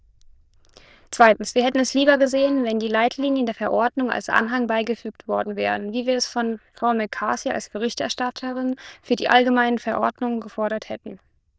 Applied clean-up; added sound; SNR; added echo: neural diffusion model UNIVERSE++.